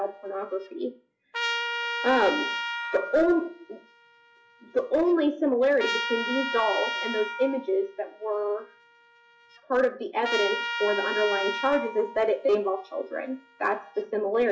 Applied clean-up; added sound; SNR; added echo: classical method log-MMSE.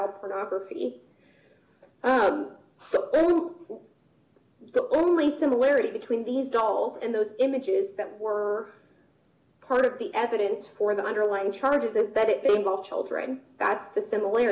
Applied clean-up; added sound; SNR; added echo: none; none; none; none.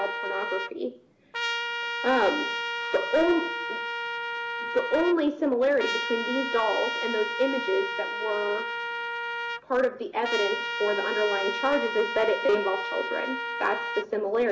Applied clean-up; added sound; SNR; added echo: none; Trumpet; 4 dB; none.